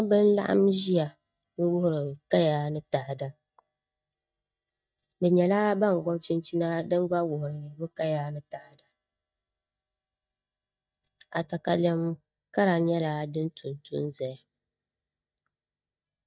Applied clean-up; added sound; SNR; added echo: neural mask model DeepFilterNet 3.